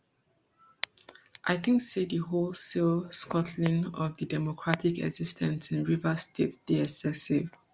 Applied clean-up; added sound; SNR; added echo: none; none; none; none.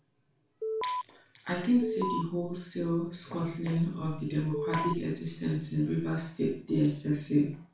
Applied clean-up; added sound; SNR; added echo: none; Alarm; 1 dB; reverberation time 0.4 s.